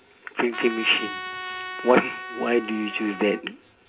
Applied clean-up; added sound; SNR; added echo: none; Trumpet; 10 dB; reverberation time 0.3 s.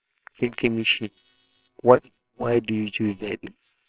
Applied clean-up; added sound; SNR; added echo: neural separator model SepFormer WHAMR!.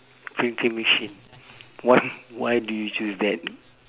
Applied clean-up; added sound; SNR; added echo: none; none; none; none.